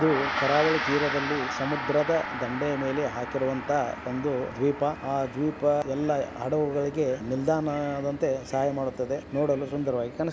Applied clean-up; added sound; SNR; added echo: none; Gong; 8 dB; none.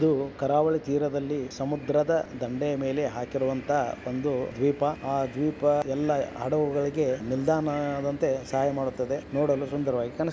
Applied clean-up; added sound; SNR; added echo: none; none; none; none.